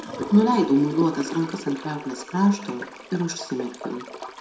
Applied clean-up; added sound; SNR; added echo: none; Toilet flush / Gurgling; 11 dB; reverberation time 0.5 s.